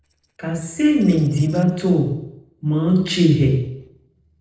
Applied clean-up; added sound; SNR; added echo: neural separator model SepFormer DNS4.